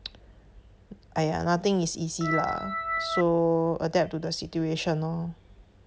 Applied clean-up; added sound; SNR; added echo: none; Organ; 2 dB; none.